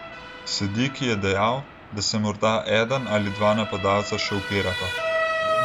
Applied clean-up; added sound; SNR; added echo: none; Motor vehicle (road) / Siren; 5 dB; none.